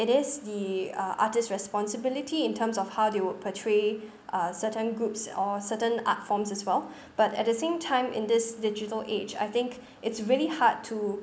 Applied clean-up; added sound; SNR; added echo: none; none; none; none.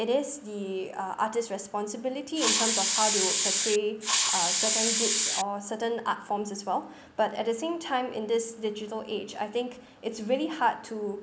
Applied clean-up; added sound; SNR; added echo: none; Hiss; -4 dB; none.